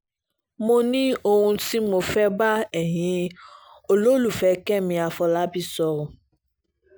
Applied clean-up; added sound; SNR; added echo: none; none; none; none.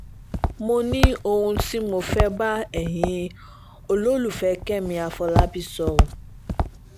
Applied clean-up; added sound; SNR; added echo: none; Walk, footsteps; 1 dB; none.